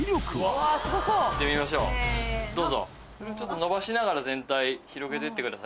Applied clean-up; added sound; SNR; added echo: none; none; none; none.